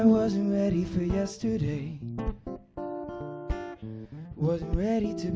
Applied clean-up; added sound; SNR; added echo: none; none; none; none.